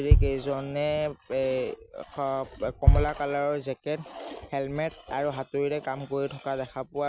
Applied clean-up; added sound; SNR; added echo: none; Bass drum; -3 dB; none.